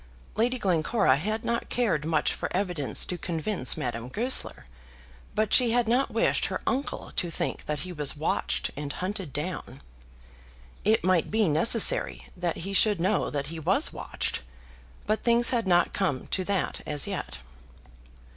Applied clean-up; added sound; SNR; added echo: none; none; none; none.